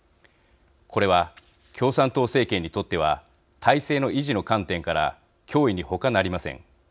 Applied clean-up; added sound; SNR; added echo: none; none; none; none.